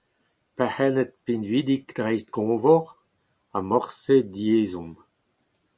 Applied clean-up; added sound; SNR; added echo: none; none; none; none.